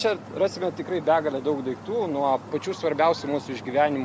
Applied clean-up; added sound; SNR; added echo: none; none; none; none.